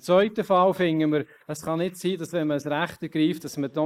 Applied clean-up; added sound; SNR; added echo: neural mask model Resemble Enhance denoiser.